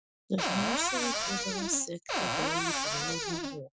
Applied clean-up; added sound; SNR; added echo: none; Cupboard open or close; -4 dB; none.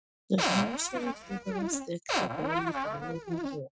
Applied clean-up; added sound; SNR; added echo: neural mask model RNNoise.